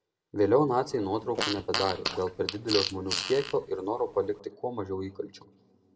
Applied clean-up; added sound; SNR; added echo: none; Fart; 6 dB; reverberation time 0.8 s.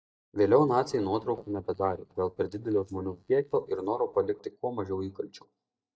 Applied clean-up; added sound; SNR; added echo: neural mask model DeepFilterNet 3.